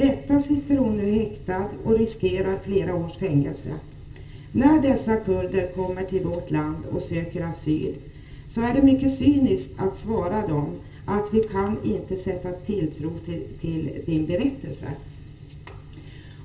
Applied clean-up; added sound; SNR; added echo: none; none; none; reverberation time 0.2 s.